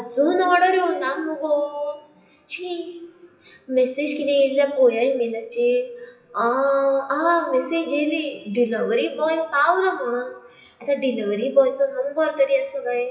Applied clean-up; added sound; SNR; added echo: classical method WPE with log-MMSE.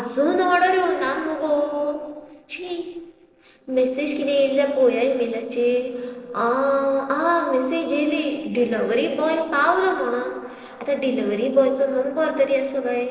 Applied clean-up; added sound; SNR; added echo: neural separator model SepFormer DNS4.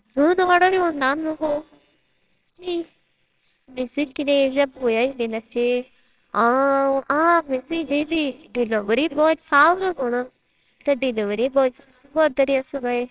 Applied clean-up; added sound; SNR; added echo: neural separator model SepFormer WHAMR!.